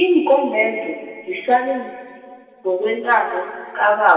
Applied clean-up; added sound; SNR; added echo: none; none; none; reverberation time 2.3 s.